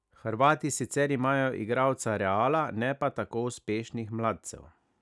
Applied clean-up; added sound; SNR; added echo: none; none; none; none.